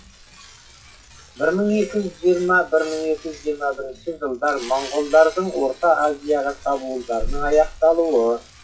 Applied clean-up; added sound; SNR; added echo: classical method WPE with log-MMSE.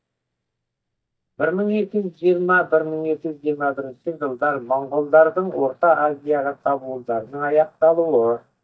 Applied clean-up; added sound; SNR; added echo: neural mask model DeepFilterNet 3.